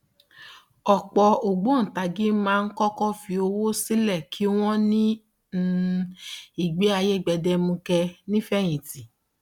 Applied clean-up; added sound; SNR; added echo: none; none; none; none.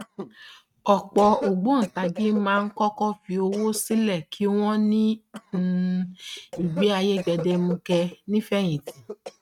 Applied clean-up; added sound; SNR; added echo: neural mask model RNNoise.